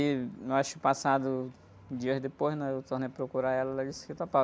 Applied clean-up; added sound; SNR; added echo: none; none; none; none.